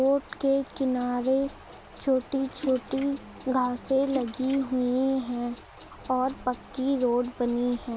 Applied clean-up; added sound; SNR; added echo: none; Splash, splatter; 16 dB; none.